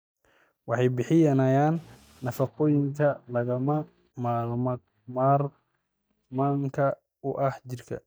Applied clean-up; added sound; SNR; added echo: neural mask model DeepFilterNet 3.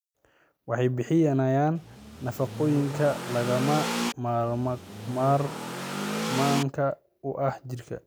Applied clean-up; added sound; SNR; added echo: none; Accelerating, revving, vroom / Car; 5 dB; none.